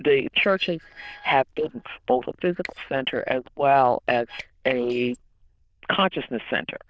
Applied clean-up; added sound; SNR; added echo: neural diffusion model UNIVERSE++.